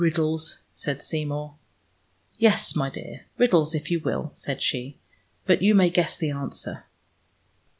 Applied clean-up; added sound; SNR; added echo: none; none; none; none.